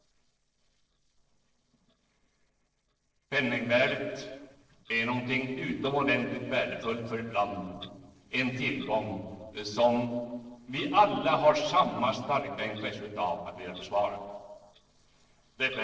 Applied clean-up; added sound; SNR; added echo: neural separator model SepFormer DNS4.